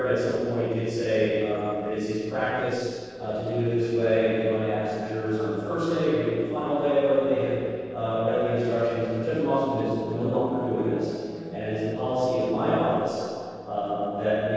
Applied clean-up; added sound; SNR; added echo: neural separator model SepFormer DNS4.